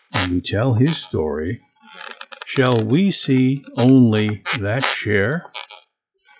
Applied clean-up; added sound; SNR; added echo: classical method log-MMSE.